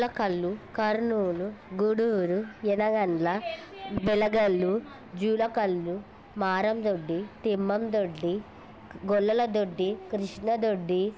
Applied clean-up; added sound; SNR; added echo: none; none; none; none.